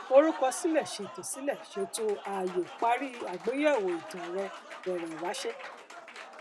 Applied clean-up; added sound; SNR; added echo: none; Applause; 13 dB; none.